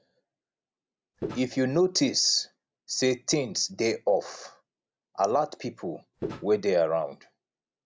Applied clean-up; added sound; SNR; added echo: none; Walk, footsteps; 7 dB; none.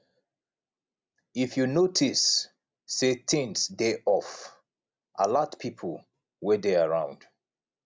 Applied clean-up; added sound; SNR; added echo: none; none; none; none.